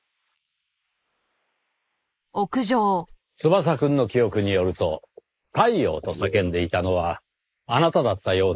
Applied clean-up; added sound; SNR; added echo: neural mask model Resemble Enhance denoiser.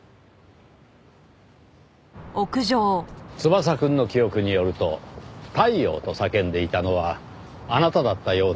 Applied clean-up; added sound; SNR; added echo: none; none; none; none.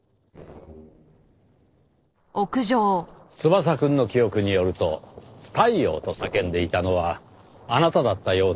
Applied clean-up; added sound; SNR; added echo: neural separator model SepFormer DNS4.